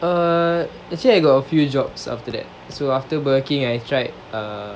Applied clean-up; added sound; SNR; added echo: none; none; none; none.